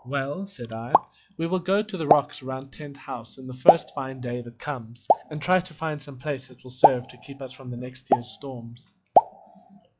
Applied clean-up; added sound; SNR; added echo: classical method log-MMSE.